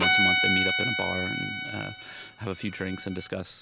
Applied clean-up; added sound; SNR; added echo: none; Bowed string instrument; -5 dB; none.